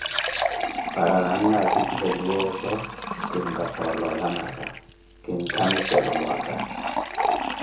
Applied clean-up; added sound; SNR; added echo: none; Fill (with liquid); 1 dB; reverberation time 0.6 s.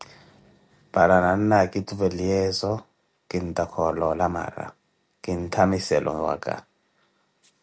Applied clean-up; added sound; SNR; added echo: none; none; none; none.